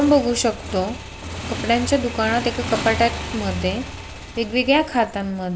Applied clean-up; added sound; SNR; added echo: none; Motorcycle / Engine; 9 dB; none.